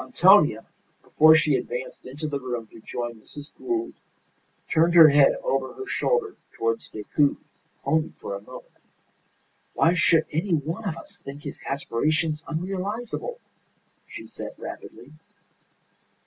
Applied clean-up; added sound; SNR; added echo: none; none; none; none.